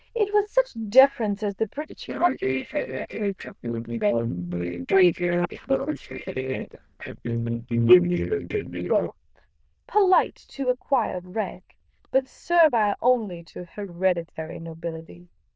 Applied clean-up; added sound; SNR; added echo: neural diffusion model UNIVERSE++.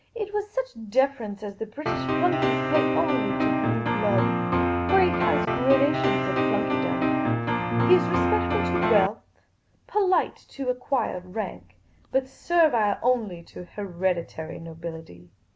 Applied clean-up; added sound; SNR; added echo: none; Piano; -3 dB; none.